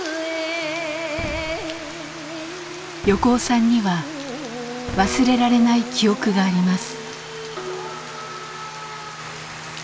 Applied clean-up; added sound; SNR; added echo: none; Boom; 15 dB; none.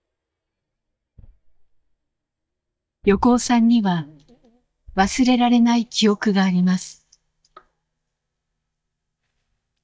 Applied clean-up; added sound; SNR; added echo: neural mask model DeepFilterNet 3.